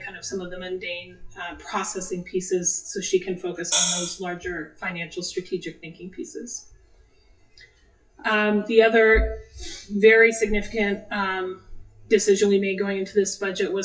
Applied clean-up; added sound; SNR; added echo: classical method WPE with log-MMSE.